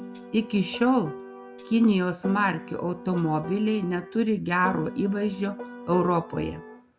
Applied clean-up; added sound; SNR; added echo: none; Tambourine + Piano; 14 dB; none.